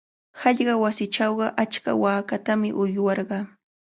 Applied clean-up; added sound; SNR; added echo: none; none; none; none.